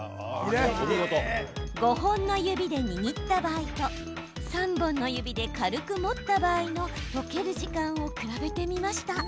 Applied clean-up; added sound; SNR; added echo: none; none; none; none.